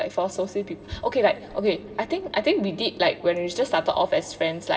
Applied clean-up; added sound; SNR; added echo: none; none; none; reverberation time 2.9 s.